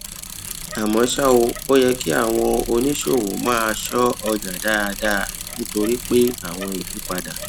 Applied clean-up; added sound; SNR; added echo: none; Bicycle; 10 dB; none.